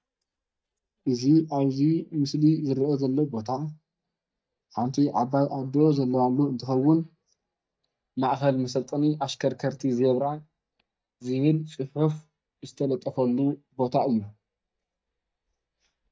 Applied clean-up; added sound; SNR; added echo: neural mask model DeepFilterNet 3.